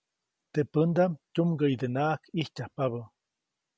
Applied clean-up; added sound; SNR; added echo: none; none; none; none.